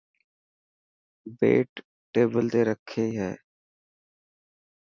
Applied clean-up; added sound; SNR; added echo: none; none; none; none.